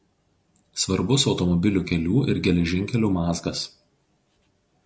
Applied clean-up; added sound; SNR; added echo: none; none; none; none.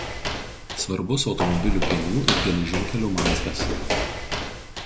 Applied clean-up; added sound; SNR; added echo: none; Walk, footsteps; -1 dB; none.